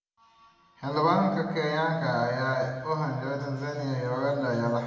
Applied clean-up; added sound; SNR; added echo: none; none; none; reverberation time 1.1 s.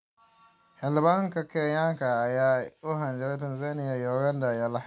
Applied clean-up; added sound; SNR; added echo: none; none; none; none.